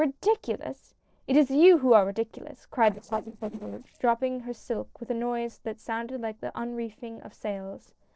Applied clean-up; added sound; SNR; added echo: neural separator model SepFormer DNS4.